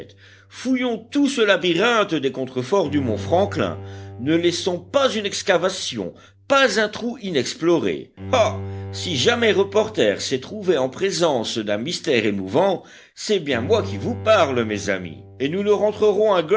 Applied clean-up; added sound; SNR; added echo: none; Bowed string instrument; 16 dB; none.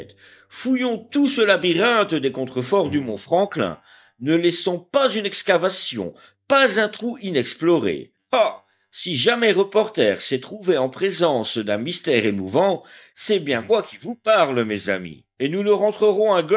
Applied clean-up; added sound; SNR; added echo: neural mask model DeepFilterNet 3.